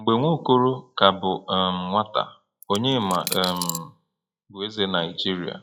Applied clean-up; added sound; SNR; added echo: classical method log-MMSE.